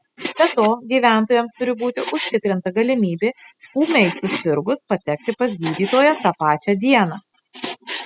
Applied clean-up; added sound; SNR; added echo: classical method spectral subtraction.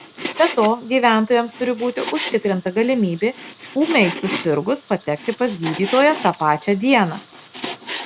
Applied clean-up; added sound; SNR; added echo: none; Frying (food); 13 dB; none.